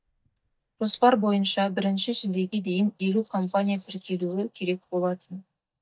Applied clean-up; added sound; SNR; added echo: neural mask model DeepFilterNet 3.